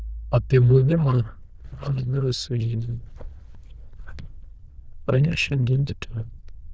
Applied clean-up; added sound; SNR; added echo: neural diffusion model UNIVERSE++.